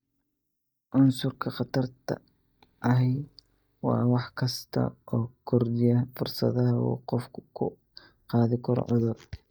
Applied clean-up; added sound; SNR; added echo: neural mask model DeepFilterNet 3.